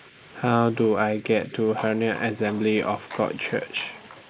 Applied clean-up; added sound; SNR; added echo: neural mask model Resemble Enhance denoiser.